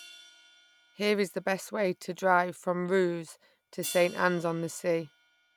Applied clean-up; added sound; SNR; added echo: none; Hi-hat; 20 dB; none.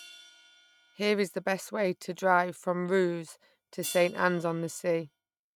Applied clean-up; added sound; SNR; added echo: neural mask model RNNoise.